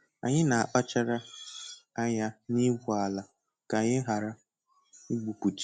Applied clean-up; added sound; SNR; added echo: none; none; none; none.